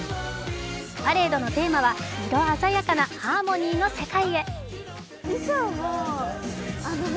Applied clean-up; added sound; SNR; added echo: none; none; none; none.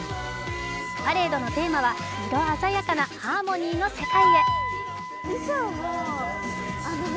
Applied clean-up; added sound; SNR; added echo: none; Wind instrument, woodwind instrument; 2 dB; none.